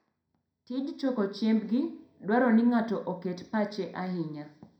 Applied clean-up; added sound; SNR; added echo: none; none; none; reverberation time 0.4 s.